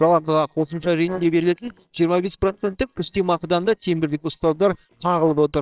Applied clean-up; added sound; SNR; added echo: neural separator model SepFormer WHAMR!.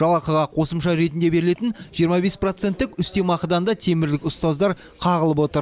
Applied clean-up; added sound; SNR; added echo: none; none; none; none.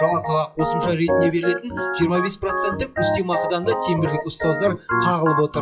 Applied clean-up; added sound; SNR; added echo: classical method WPE with log-MMSE.